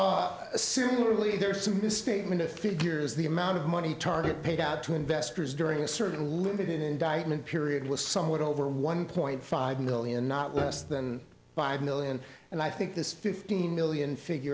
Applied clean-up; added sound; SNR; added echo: none; Piano; 13 dB; none.